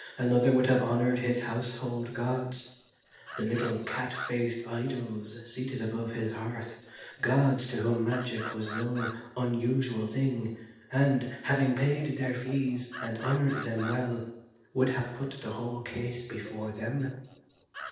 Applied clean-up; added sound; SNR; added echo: neural separator model SepFormer DNS4.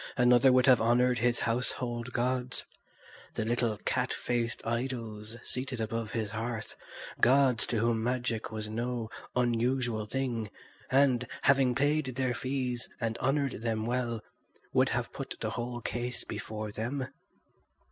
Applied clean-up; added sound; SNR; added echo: none; none; none; none.